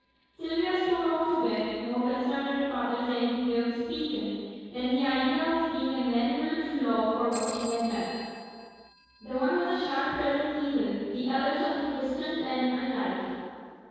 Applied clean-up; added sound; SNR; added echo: neural separator model SepFormer DNS4.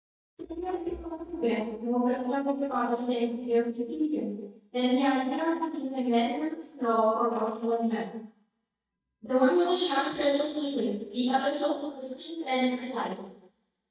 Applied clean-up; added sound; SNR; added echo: neural mask model DeepFilterNet 3.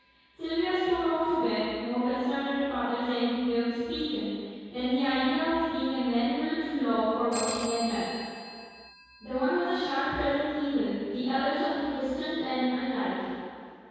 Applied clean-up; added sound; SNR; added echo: none; Telephone; 18 dB; reverberation time 2.0 s.